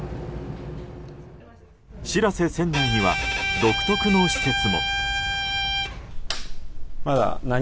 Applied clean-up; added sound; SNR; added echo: none; Bowed string instrument; 1 dB; none.